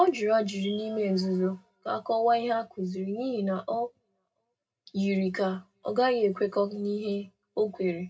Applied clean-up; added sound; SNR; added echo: none; none; none; reverberation time 0.2 s.